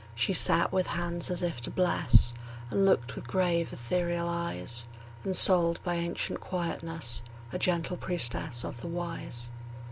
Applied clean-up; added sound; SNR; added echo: none; none; none; none.